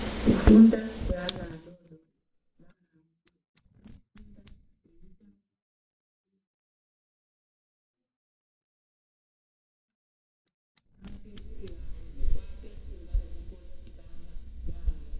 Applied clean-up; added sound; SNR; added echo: neural mask model DeepFilterNet 3.